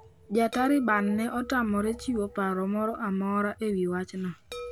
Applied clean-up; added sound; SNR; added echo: none; Chime; 18 dB; none.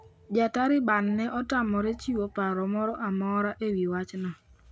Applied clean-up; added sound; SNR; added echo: none; none; none; none.